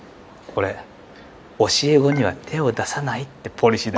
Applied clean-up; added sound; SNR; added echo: none; Dishes, pots, and pans / Chink, clink; 19 dB; none.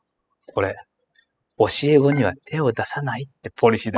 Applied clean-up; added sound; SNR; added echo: classical method spectral subtraction.